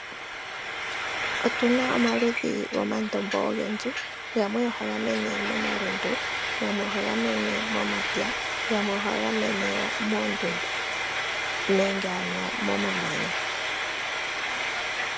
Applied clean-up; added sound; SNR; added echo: none; Frying (food); 1 dB; none.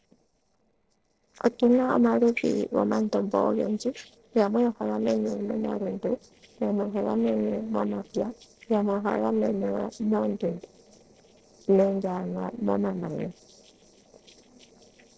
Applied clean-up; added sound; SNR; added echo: neural separator model SepFormer DNS4.